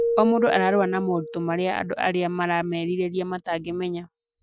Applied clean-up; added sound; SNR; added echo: none; Keyboard (musical); 7 dB; none.